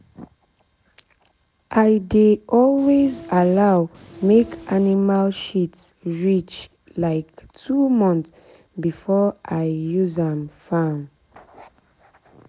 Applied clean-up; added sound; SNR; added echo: none; Train; 19 dB; none.